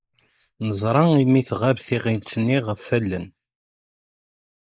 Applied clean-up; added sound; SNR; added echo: neural mask model Resemble Enhance denoiser.